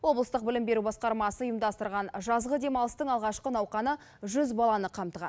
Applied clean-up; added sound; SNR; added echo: none; none; none; none.